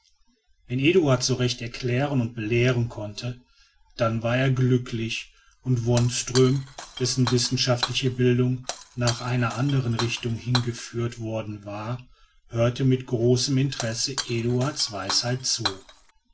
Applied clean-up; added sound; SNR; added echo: none; Shatter; 11 dB; none.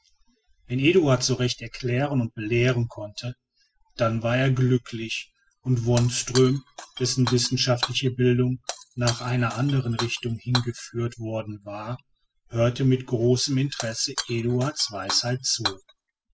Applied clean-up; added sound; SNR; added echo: classical method spectral subtraction.